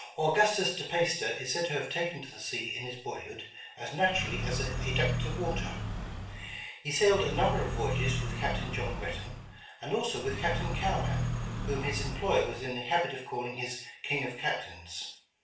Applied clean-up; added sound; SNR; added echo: none; Car; 2 dB; reverberation time 0.4 s.